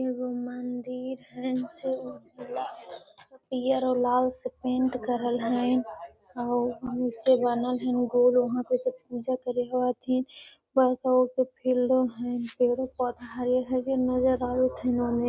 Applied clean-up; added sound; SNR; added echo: none; none; none; none.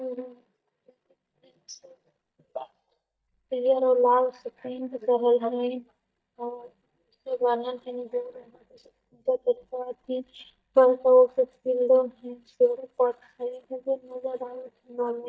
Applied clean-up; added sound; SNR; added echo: neural mask model DeepFilterNet 3.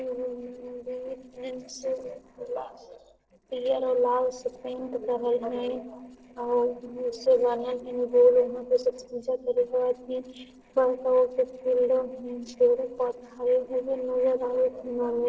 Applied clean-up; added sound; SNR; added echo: neural separator model SepFormer DNS4.